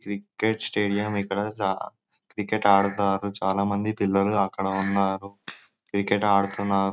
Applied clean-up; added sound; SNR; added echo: neural mask model RNNoise.